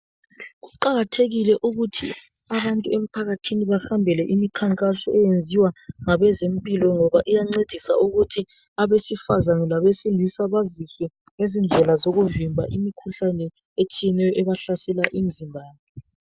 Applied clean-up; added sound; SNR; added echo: none; none; none; none.